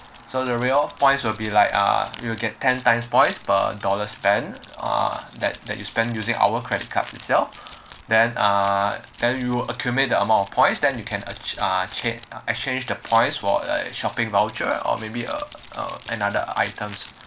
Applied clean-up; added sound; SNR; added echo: none; Keys jangling; 14 dB; none.